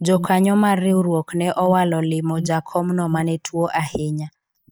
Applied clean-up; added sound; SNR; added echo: neural mask model Resemble Enhance denoiser.